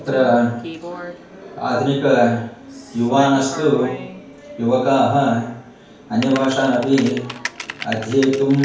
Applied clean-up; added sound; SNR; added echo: none; Typing; 15 dB; reverberation time 0.5 s.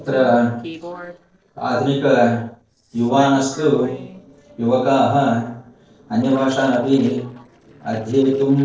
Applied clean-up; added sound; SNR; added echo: neural separator model SepFormer DNS4.